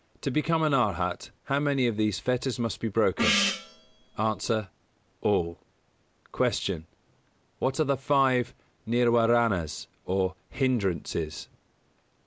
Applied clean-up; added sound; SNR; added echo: none; Gong; 2 dB; none.